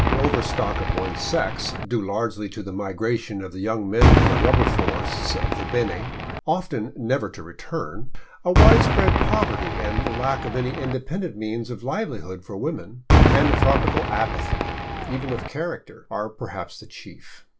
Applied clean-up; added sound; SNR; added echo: none; Cheering / Fireworks; -3 dB; reverberation time 0.2 s.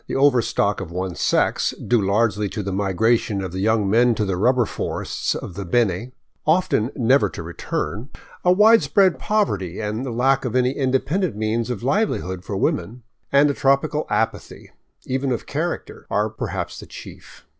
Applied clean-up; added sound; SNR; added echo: none; none; none; none.